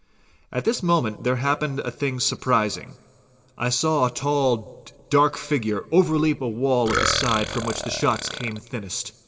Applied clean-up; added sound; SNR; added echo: none; Burping, eructation; 4 dB; reverberation time 0.3 s.